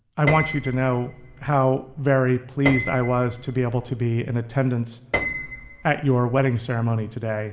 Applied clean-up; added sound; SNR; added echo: none; Piano; 10 dB; reverberation time 3.0 s.